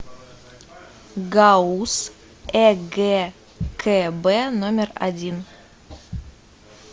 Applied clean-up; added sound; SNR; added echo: none; none; none; none.